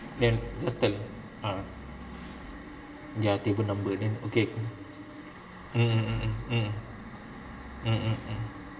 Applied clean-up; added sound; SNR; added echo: none; Engine / Mechanisms; 13 dB; reverberation time 1.9 s.